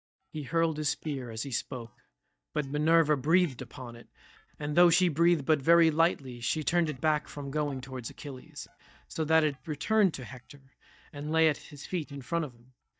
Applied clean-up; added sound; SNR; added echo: neural mask model DeepFilterNet 3.